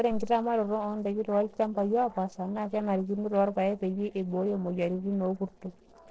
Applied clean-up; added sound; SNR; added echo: neural separator model SepFormer DNS4.